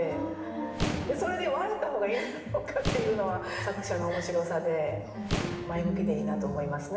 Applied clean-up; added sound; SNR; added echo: none; Boom; 7 dB; reverberation time 1.2 s.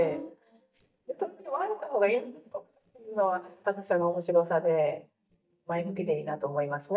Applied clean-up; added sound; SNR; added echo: neural mask model DeepFilterNet 3.